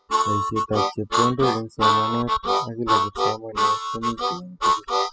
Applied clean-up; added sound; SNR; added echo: classical method spectral subtraction.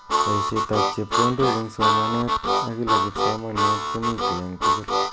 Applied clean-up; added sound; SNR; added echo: none; Harmonica; -5 dB; none.